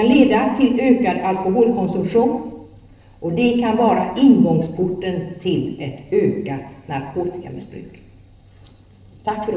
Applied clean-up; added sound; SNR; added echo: none; none; none; reverberation time 0.9 s.